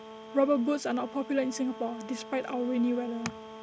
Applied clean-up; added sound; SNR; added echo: none; Brass instrument; 15 dB; none.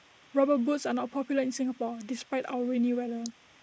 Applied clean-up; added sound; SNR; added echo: neural mask model Resemble Enhance denoiser.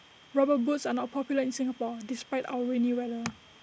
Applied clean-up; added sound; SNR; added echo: none; none; none; none.